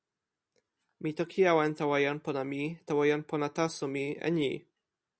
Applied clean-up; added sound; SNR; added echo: none; none; none; none.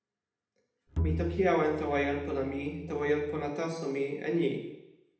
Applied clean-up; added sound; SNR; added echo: none; Bowed string instrument; 5 dB; reverberation time 0.8 s.